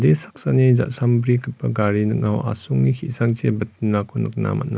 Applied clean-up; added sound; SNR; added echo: none; none; none; none.